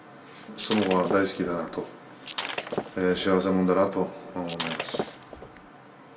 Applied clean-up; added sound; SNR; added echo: none; Shatter; 6 dB; reverberation time 0.3 s.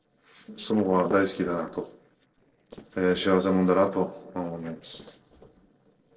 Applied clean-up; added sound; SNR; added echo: neural separator model SepFormer DNS4.